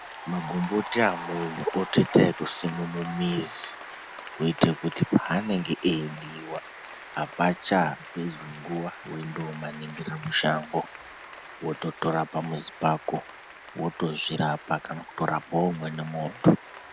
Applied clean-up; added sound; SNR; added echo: none; Applause / Cheering; 14 dB; none.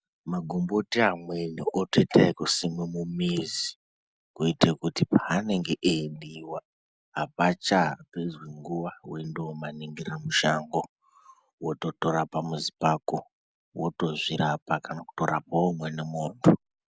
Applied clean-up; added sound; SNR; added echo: none; none; none; none.